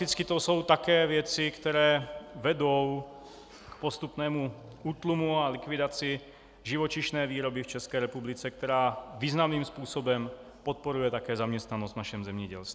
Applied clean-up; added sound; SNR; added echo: none; none; none; none.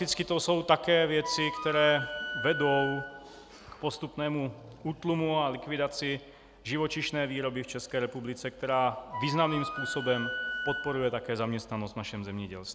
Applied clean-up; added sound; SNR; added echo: none; Wind instrument, woodwind instrument; 6 dB; none.